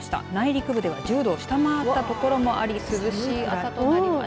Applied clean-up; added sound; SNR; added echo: none; Car passing by / Traffic noise, roadway noise / Engine; 17 dB; none.